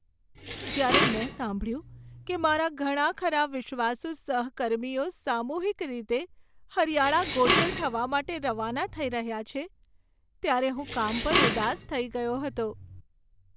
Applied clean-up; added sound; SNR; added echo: none; Dishes, pots, and pans; 2 dB; none.